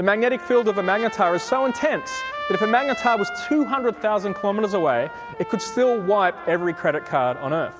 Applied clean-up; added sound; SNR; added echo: none; Trumpet; 12 dB; none.